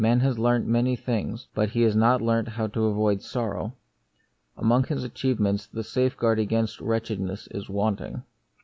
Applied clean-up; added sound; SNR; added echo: none; none; none; none.